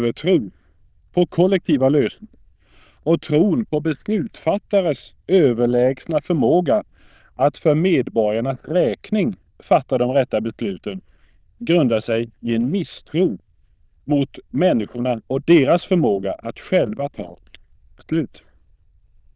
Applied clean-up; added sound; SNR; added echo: neural diffusion model UNIVERSE++.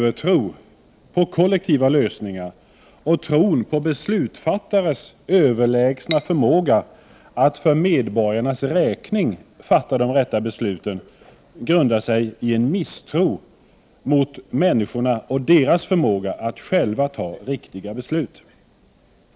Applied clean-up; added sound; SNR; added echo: none; Cutlery, silverware / Dishes, pots, and pans; 14 dB; none.